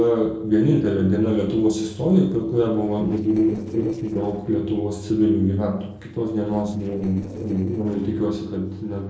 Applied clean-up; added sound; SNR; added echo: neural separator model SepFormer DNS4.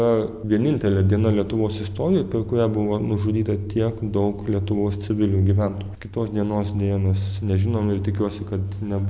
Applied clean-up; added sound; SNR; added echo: none; none; none; none.